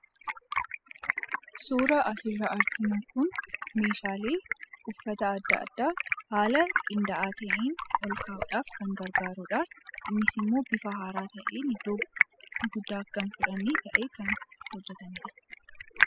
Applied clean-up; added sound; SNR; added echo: classical method spectral subtraction.